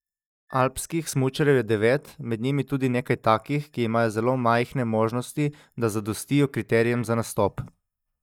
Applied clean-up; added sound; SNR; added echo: neural mask model DeepFilterNet 3.